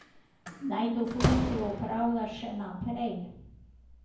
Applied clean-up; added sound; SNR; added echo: none; Slam; 3 dB; reverberation time 0.9 s.